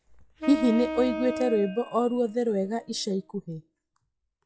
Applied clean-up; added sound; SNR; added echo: classical method log-MMSE.